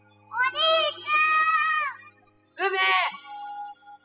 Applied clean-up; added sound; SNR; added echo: classical method spectral subtraction.